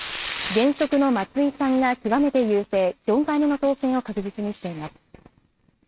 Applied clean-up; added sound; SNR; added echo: neural mask model RNNoise.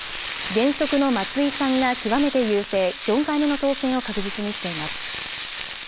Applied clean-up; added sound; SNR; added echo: none; Frying (food); 8 dB; none.